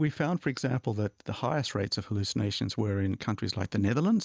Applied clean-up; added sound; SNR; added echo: none; none; none; none.